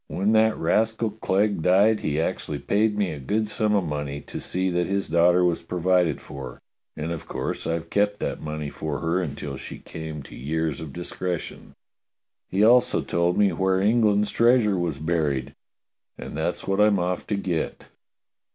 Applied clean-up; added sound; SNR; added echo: none; none; none; none.